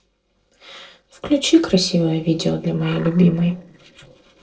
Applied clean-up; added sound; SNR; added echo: neural separator model SepFormer DNS4.